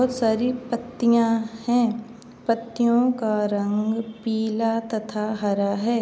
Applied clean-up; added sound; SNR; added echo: none; none; none; none.